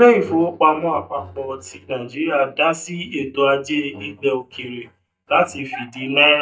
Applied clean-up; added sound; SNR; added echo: neural mask model DeepFilterNet 3.